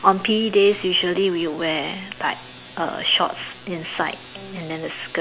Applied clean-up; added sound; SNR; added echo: none; none; none; none.